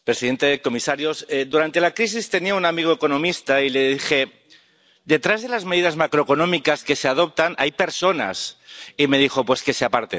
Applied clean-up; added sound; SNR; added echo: none; none; none; none.